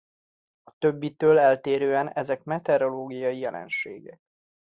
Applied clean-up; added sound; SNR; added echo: none; none; none; none.